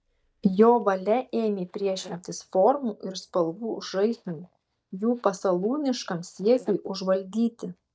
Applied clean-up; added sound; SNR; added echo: neural mask model DeepFilterNet 3.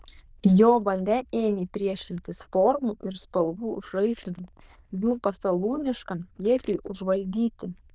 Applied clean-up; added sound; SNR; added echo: neural diffusion model UNIVERSE++.